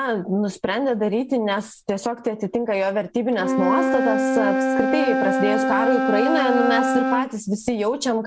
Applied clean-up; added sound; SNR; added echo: none; Wind instrument, woodwind instrument; 1 dB; none.